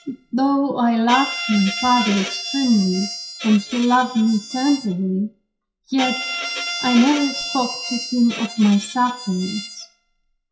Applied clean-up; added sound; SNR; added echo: classical method WPE with log-MMSE.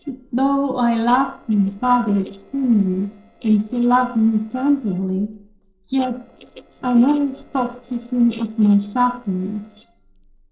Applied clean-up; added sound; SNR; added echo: neural separator model SepFormer DNS4.